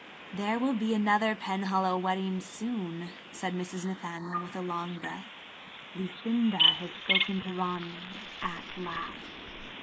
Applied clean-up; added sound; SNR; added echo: neural mask model Resemble Enhance denoiser.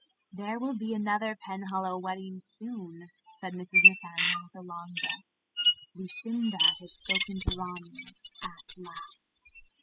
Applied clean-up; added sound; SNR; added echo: classical method spectral subtraction.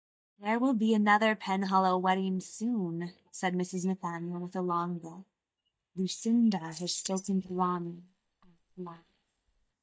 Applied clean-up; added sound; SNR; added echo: neural mask model DeepFilterNet 3.